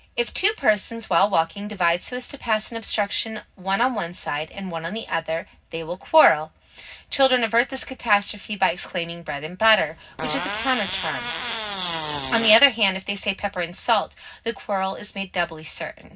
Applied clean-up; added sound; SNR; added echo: none; Fart; 6 dB; reverberation time 0.4 s.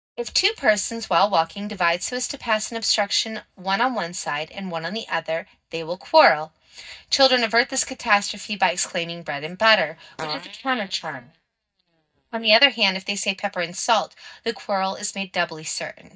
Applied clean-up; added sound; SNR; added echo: neural mask model DeepFilterNet 3.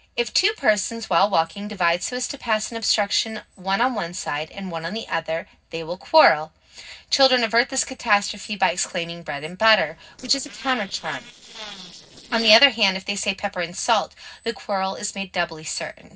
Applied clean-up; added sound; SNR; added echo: neural separator model SepFormer DNS4.